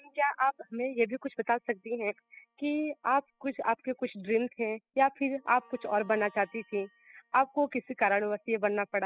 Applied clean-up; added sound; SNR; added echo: classical method spectral subtraction.